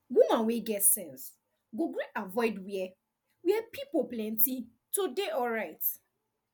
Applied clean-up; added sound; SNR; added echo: none; none; none; none.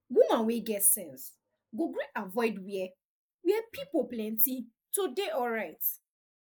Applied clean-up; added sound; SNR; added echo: neural mask model Resemble Enhance denoiser.